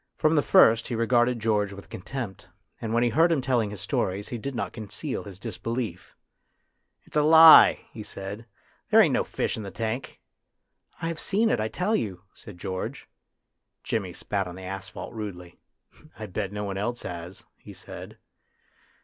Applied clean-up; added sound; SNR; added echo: none; none; none; none.